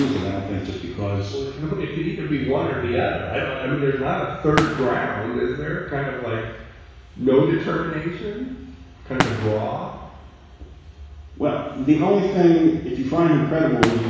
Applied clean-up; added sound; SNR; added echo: none; Fireworks; 12 dB; reverberation time 1.1 s.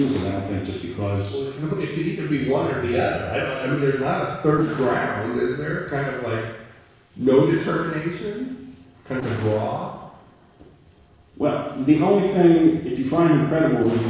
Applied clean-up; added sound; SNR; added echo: neural separator model SepFormer DNS4.